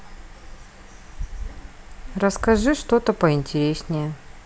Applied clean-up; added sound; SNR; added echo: none; none; none; none.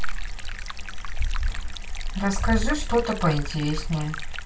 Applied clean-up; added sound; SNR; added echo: none; Stream; 16 dB; reverberation time 0.2 s.